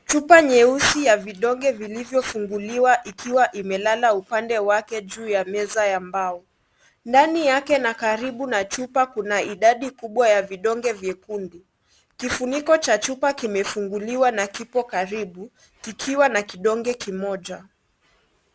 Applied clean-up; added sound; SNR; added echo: none; none; none; none.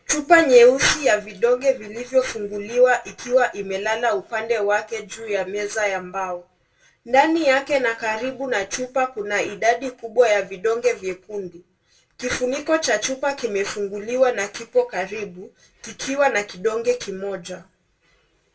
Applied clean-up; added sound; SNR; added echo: none; none; none; reverberation time 0.2 s.